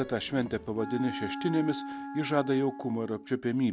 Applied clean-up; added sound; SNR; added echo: none; Wind instrument, woodwind instrument; 10 dB; none.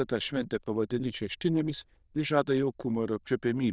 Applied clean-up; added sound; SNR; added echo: neural diffusion model UNIVERSE++.